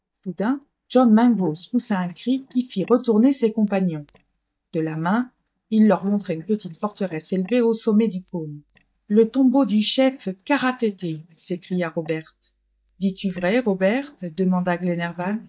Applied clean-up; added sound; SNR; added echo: neural mask model DeepFilterNet 3.